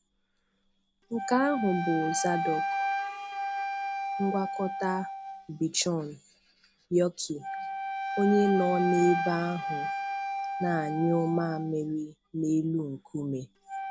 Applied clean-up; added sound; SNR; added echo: none; Wind instrument, woodwind instrument; 4 dB; none.